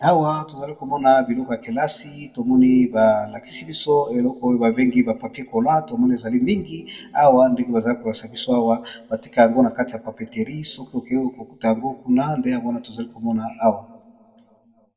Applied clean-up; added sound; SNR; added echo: none; none; none; reverberation time 1.1 s.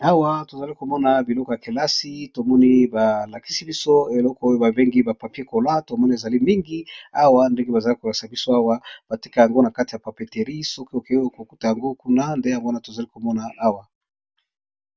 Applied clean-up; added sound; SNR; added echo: none; none; none; none.